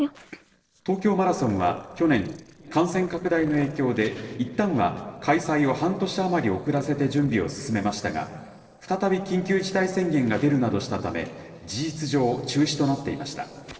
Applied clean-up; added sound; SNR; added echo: neural separator model SepFormer DNS4.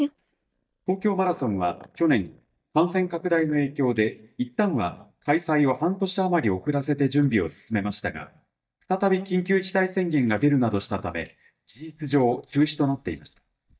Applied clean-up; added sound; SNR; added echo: neural mask model DeepFilterNet 3.